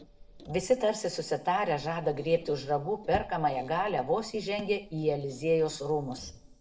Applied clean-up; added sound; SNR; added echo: none; Squeak; 19 dB; reverberation time 0.4 s.